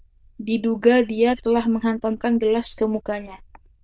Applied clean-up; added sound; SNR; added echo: neural diffusion model UNIVERSE++.